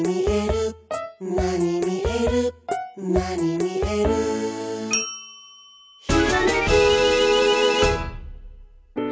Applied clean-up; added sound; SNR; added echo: none; none; none; none.